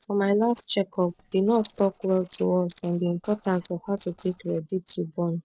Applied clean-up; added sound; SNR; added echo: neural separator model SepFormer DNS4.